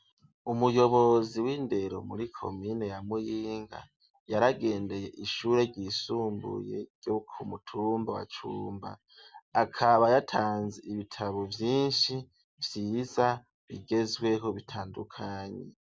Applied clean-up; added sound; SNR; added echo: none; none; none; none.